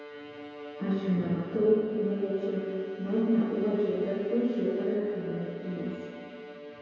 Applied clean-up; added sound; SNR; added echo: none; Bowed string instrument; 13 dB; reverberation time 2.2 s.